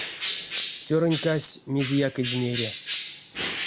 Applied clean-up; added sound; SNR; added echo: none; Bird; 3 dB; none.